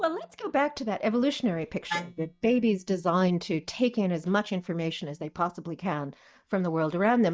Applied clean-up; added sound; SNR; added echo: neural mask model DeepFilterNet 3.